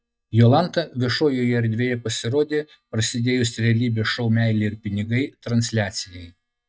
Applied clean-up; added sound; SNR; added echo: neural mask model DeepFilterNet 3.